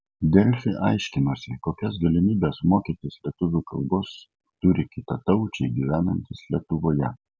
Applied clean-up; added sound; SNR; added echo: none; none; none; none.